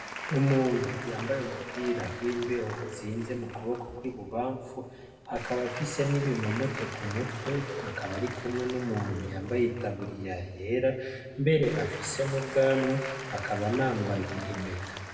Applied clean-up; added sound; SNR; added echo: none; Applause / Crowd; 11 dB; reverberation time 1.5 s.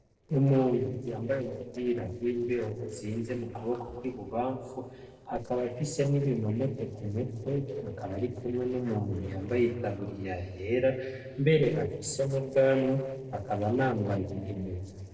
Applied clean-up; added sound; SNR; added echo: neural separator model SepFormer DNS4.